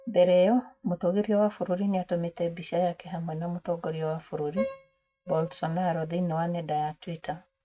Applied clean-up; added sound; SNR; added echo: neural mask model RNNoise.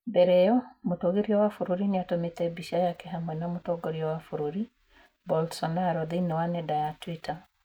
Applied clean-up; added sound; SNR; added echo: none; none; none; none.